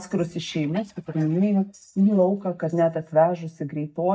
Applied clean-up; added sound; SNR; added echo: neural mask model DeepFilterNet 3.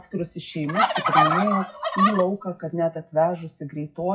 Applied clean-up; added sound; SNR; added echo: classical method WPE with log-MMSE.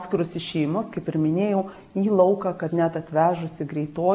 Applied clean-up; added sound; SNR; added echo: none; none; none; none.